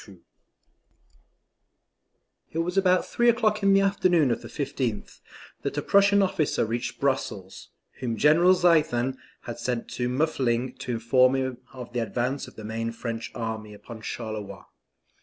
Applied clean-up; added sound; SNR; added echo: none; none; none; none.